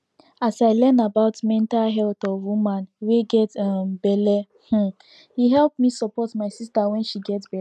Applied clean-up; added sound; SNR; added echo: none; none; none; none.